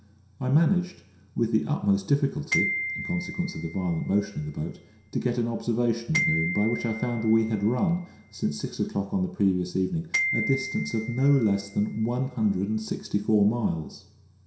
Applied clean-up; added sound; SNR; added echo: none; Glockenspiel; 7 dB; reverberation time 0.7 s.